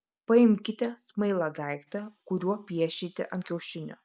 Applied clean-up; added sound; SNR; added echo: none; none; none; none.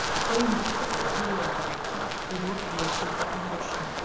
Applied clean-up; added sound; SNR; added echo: none; Wind; -4 dB; reverberation time 0.8 s.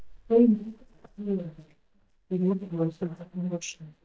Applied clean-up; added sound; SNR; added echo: neural mask model DeepFilterNet 3.